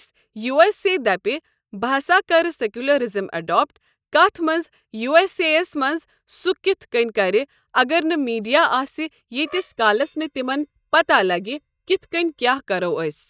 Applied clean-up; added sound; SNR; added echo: neural mask model DeepFilterNet 3.